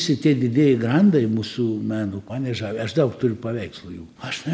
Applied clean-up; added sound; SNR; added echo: none; none; none; none.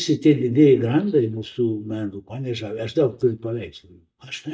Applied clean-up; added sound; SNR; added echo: neural mask model DeepFilterNet 3.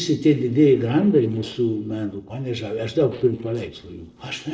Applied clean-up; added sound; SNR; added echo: neural separator model SepFormer DNS4.